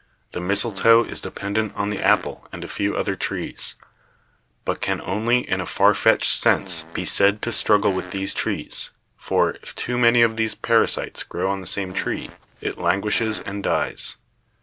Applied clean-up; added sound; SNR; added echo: none; Fart; 18 dB; none.